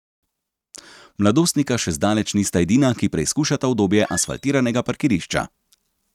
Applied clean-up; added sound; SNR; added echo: neural mask model RNNoise.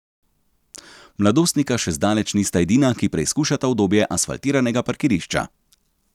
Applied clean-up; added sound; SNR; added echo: none; none; none; none.